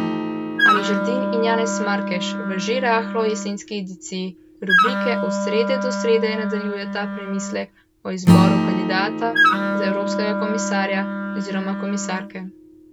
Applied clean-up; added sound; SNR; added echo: none; Wind instrument, woodwind instrument + Acoustic guitar / Strum; -3 dB; none.